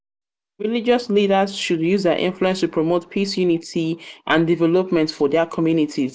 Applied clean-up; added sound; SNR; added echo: none; none; none; none.